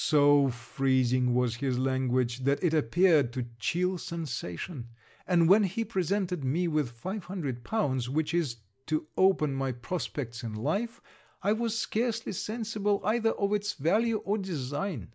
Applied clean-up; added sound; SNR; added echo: none; none; none; none.